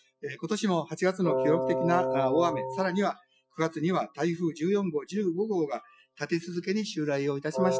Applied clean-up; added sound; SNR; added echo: classical method Wiener filter.